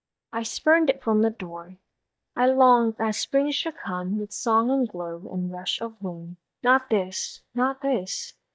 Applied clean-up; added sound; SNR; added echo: neural mask model DeepFilterNet 3.